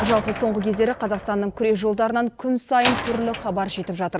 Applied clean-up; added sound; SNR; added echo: none; Slam; 9 dB; none.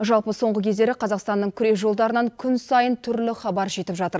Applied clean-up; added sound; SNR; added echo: none; none; none; none.